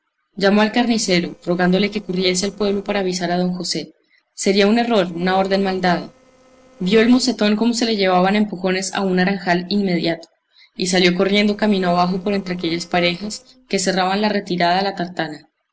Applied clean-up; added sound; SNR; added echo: neural separator model SepFormer DNS4.